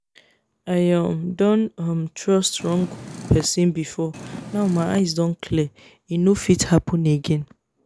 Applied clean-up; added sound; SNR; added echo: none; Purr; 13 dB; none.